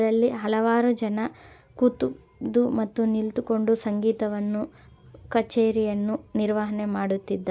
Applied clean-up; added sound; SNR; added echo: none; none; none; none.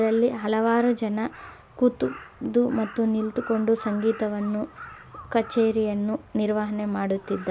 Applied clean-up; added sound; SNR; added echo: none; Crow; 19 dB; none.